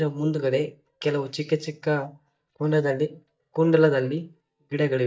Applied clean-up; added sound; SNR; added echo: neural mask model DeepFilterNet 3.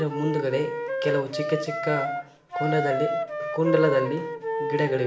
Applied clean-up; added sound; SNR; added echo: none; Wind instrument, woodwind instrument; 2 dB; reverberation time 1.3 s.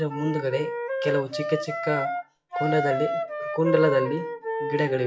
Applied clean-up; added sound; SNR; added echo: classical method WPE with log-MMSE.